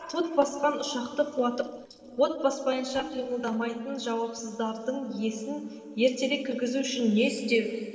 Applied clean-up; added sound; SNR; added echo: neural separator model SepFormer DNS4.